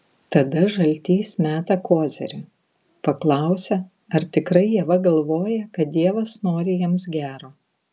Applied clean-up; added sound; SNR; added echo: none; none; none; none.